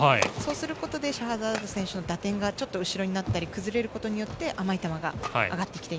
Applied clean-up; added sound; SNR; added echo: none; none; none; none.